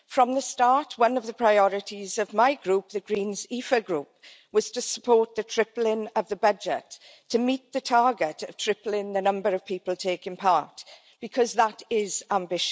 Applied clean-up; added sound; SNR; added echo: none; none; none; none.